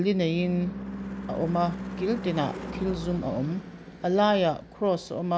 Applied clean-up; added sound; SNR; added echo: none; Car passing by / Engine / Truck; 10 dB; none.